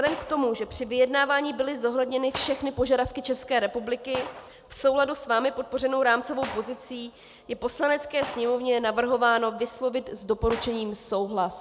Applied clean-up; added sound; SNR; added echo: none; Gunshot, gunfire; 17 dB; none.